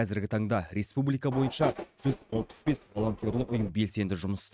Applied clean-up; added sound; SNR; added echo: neural mask model RNNoise.